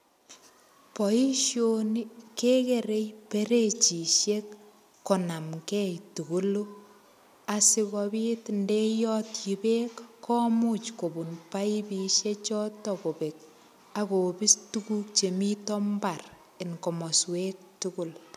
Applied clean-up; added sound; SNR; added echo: none; none; none; none.